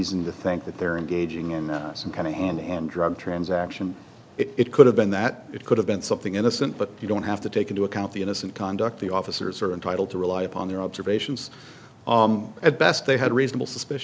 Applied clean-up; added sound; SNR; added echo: none; none; none; none.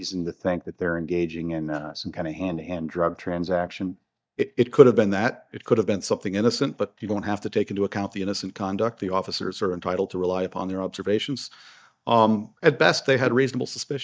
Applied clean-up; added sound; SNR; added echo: neural mask model DeepFilterNet 3.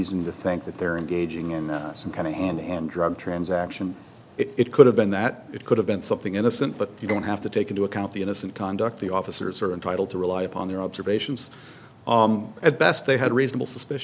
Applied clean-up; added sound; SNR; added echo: none; Bowed string instrument; 16 dB; none.